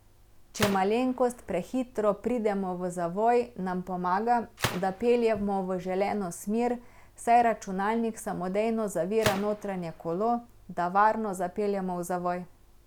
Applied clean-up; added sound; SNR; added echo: none; Gunshot, gunfire; 14 dB; none.